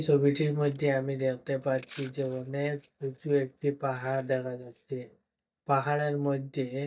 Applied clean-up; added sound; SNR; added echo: neural mask model DeepFilterNet 3.